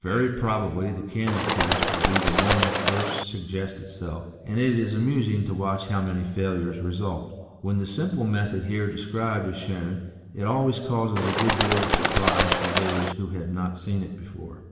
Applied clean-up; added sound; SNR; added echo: none; Bird; -4 dB; reverberation time 1.3 s.